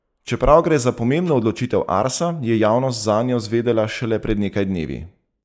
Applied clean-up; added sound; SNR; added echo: neural mask model Resemble Enhance denoiser.